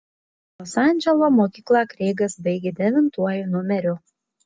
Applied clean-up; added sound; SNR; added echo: none; none; none; none.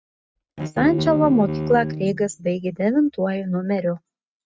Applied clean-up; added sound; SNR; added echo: neural mask model RNNoise.